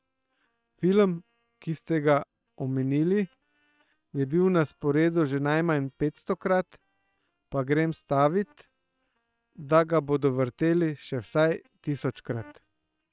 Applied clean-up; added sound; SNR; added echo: neural separator model SepFormer WHAM!.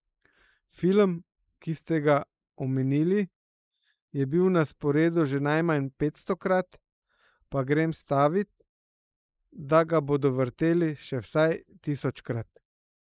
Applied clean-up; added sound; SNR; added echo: neural mask model Resemble Enhance denoiser.